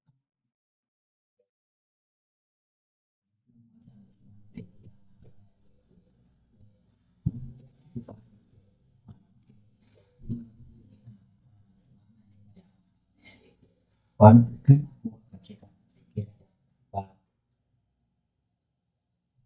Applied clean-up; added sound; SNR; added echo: neural mask model DeepFilterNet 3.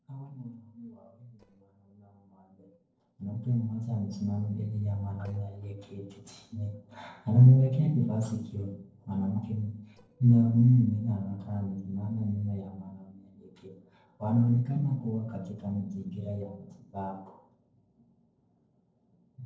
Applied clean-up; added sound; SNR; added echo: neural separator model SepFormer DNS4.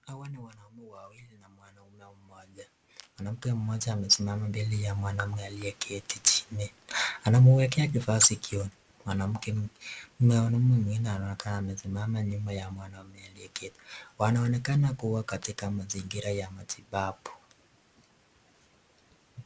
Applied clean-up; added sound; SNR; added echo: none; none; none; none.